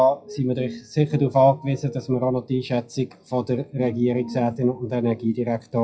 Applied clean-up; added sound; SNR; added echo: classical method WPE with log-MMSE.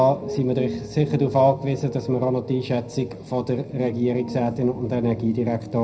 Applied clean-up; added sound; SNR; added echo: none; Piano; 12 dB; reverberation time 0.3 s.